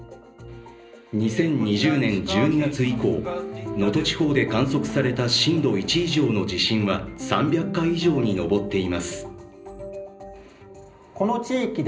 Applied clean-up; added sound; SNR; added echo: none; none; none; reverberation time 0.5 s.